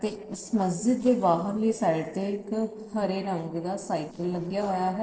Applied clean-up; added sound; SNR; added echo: neural separator model SepFormer DNS4.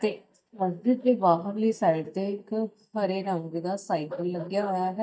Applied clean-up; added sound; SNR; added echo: neural mask model DeepFilterNet 3.